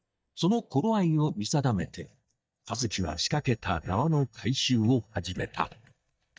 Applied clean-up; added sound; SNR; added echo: neural mask model DeepFilterNet 3.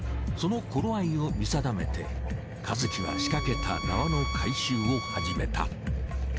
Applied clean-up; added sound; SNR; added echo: none; Bowed string instrument; 8 dB; none.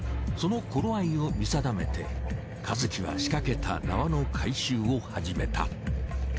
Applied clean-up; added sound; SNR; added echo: none; none; none; none.